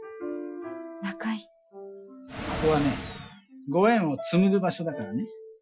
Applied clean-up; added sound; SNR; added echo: classical method Wiener filter.